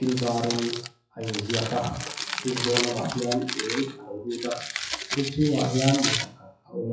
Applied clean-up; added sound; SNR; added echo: classical method WPE with log-MMSE.